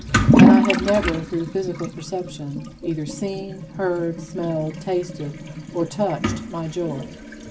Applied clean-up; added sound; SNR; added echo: none; Toilet flush / Liquid; -4 dB; none.